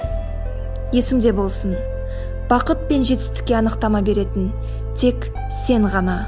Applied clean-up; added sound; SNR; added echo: none; none; none; none.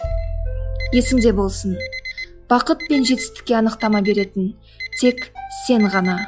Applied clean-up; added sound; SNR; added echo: classical method log-MMSE.